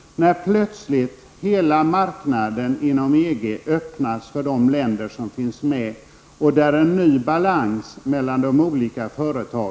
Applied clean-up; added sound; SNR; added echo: none; none; none; none.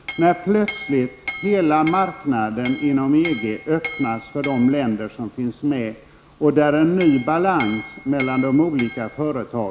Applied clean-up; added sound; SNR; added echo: none; Chink, clink; 10 dB; none.